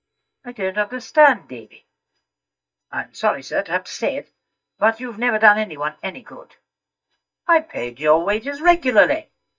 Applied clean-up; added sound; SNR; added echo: neural mask model DeepFilterNet 3.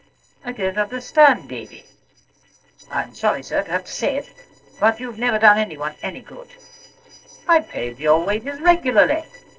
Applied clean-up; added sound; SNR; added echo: neural separator model SepFormer DNS4.